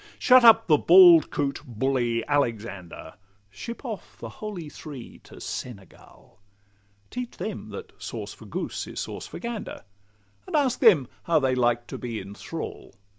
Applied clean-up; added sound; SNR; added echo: none; none; none; none.